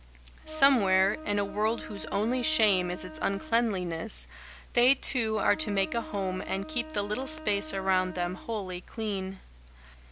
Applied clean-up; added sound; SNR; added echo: none; Wind instrument, woodwind instrument; 15 dB; none.